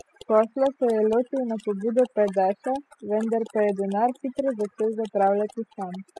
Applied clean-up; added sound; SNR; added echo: classical method spectral subtraction.